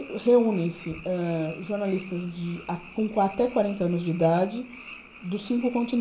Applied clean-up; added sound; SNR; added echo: none; Frog; 19 dB; reverberation time 0.4 s.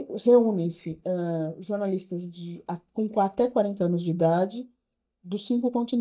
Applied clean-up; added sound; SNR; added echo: neural mask model DeepFilterNet 3.